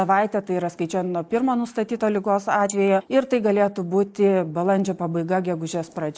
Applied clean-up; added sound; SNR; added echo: neural mask model Resemble Enhance denoiser.